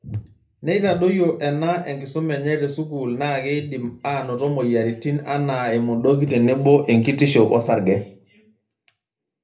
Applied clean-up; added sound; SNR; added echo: none; none; none; reverberation time 0.3 s.